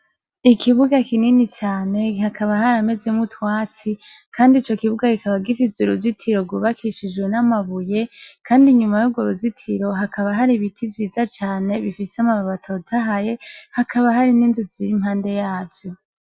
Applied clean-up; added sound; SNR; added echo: none; none; none; none.